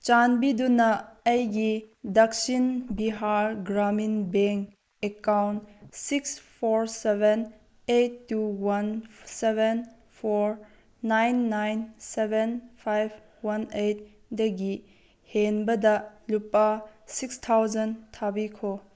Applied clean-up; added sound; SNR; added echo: neural mask model Resemble Enhance denoiser.